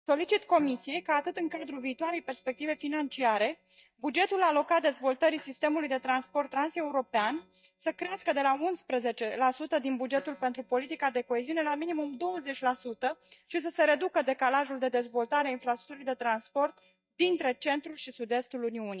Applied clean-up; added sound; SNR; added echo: neural mask model DeepFilterNet 3.